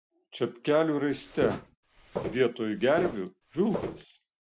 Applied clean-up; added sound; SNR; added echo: none; Walk, footsteps; 8 dB; none.